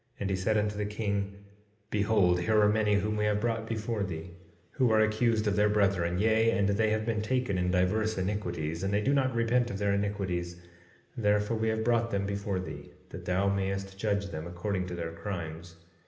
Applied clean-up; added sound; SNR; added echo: none; none; none; reverberation time 0.8 s.